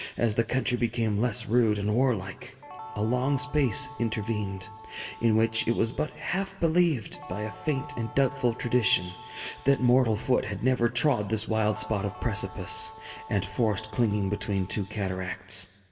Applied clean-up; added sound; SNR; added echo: none; Guitar; 18 dB; reverberation time 1.4 s.